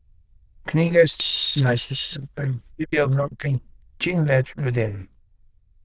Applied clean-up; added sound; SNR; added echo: neural diffusion model UNIVERSE++.